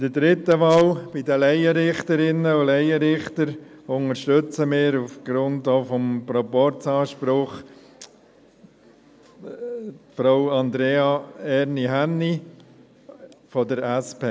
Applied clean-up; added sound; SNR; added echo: none; none; none; none.